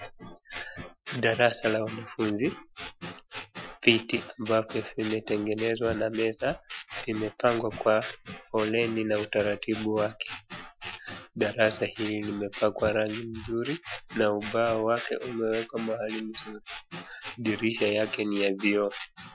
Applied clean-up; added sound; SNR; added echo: classical method Wiener filter.